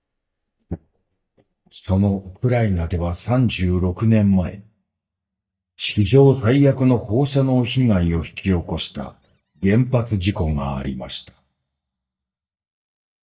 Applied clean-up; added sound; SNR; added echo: neural mask model DeepFilterNet 3.